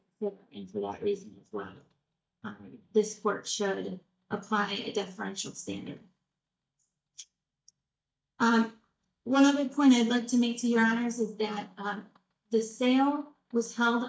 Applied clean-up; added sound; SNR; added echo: neural mask model DeepFilterNet 3.